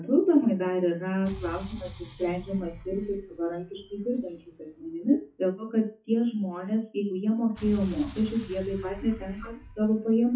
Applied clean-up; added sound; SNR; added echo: classical method WPE with log-MMSE.